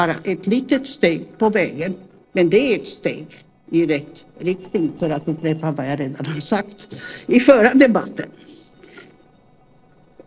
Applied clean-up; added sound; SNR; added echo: neural separator model SepFormer DNS4.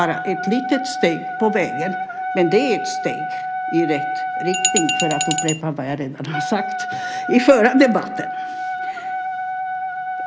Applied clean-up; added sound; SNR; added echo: none; Glass + Wind instrument, woodwind instrument; 3 dB; none.